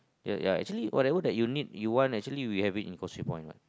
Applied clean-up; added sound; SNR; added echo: none; none; none; none.